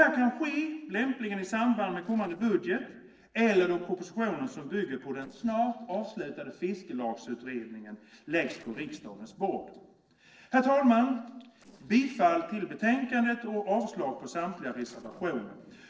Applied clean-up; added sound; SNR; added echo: neural separator model SepFormer DNS4.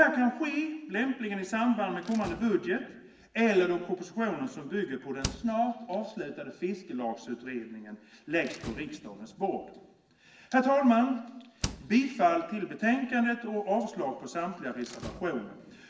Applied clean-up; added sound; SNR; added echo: none; Slam; 18 dB; reverberation time 1.0 s.